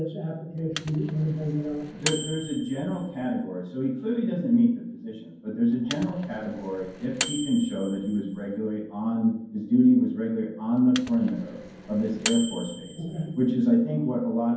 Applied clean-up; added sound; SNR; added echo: none; Microwave oven; 11 dB; reverberation time 0.9 s.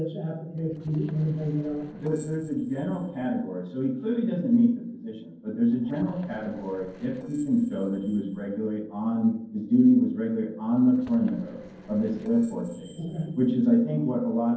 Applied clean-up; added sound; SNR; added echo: neural separator model SepFormer DNS4.